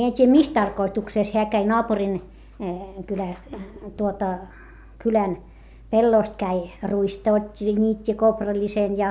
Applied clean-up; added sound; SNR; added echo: none; none; none; none.